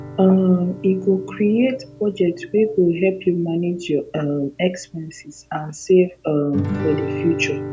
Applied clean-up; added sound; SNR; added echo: none; Guitar; 11 dB; none.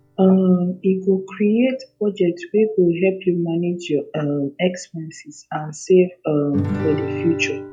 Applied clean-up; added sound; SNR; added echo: classical method log-MMSE.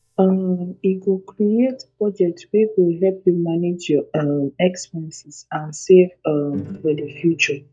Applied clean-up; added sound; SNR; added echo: neural mask model DeepFilterNet 3.